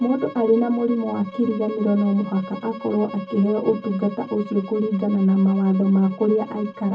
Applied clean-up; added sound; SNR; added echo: none; Bowed string instrument; 17 dB; reverberation time 0.3 s.